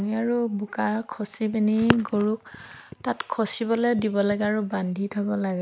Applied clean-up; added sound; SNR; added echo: none; none; none; none.